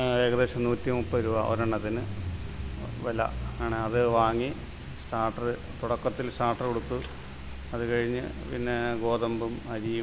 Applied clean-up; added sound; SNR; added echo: none; Mechanisms / Bicycle; 9 dB; none.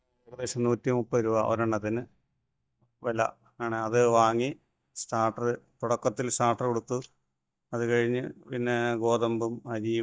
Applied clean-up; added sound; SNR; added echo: neural mask model DeepFilterNet 3.